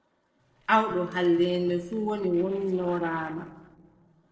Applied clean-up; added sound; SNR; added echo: neural separator model SepFormer DNS4.